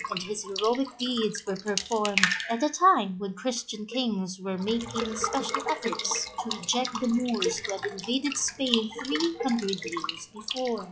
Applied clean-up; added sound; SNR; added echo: classical method log-MMSE.